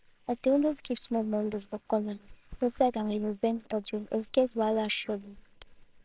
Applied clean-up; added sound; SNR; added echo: neural separator model SepFormer WHAMR!.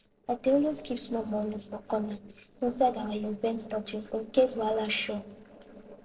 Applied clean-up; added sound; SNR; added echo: neural separator model SepFormer DNS4.